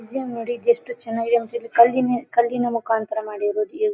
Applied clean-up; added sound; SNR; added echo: none; none; none; none.